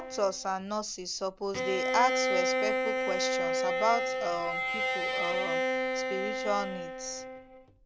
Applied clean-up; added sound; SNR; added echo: none; Bowed string instrument; -2 dB; none.